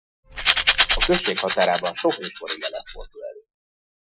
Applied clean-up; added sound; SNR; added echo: classical method Wiener filter.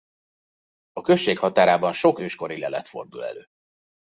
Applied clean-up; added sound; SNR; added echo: none; none; none; none.